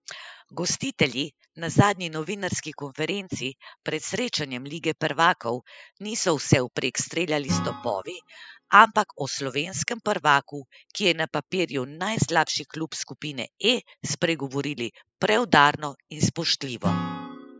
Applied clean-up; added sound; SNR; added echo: classical method spectral subtraction.